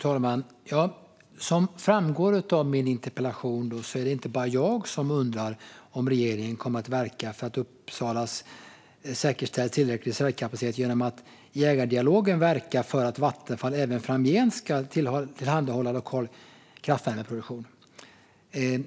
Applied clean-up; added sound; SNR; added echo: none; none; none; none.